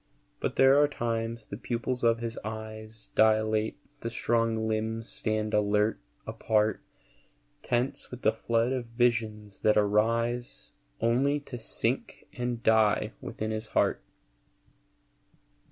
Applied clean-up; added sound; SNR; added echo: none; none; none; none.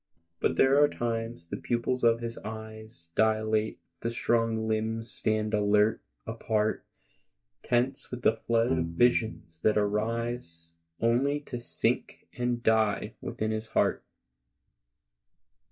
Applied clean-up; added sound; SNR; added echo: neural mask model DeepFilterNet 3.